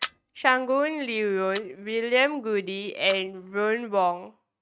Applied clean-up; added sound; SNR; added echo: neural mask model RNNoise.